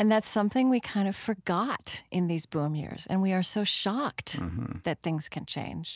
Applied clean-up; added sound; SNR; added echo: none; none; none; none.